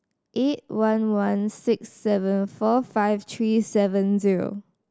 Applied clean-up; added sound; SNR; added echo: none; none; none; none.